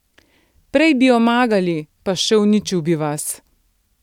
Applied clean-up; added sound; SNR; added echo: none; none; none; none.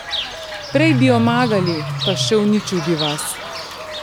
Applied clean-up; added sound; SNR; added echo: none; Bird / Fowl; 5 dB; none.